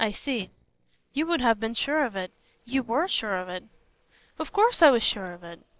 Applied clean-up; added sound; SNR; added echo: neural separator model SepFormer DNS4.